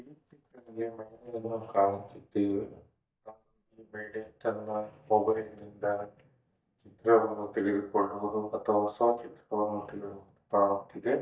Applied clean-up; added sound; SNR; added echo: neural mask model DeepFilterNet 3.